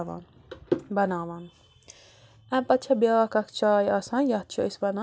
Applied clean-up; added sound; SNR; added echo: none; none; none; none.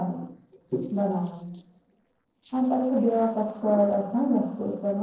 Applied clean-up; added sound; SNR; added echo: neural separator model SepFormer DNS4.